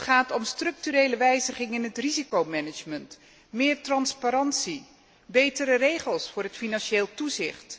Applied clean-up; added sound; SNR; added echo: none; none; none; none.